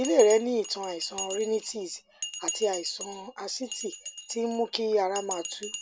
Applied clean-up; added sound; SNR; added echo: none; Bell; 11 dB; none.